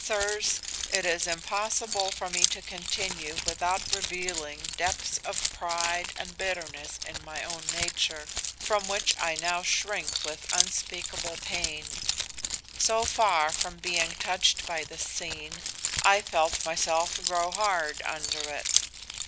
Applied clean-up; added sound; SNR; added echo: none; Keys jangling; 3 dB; none.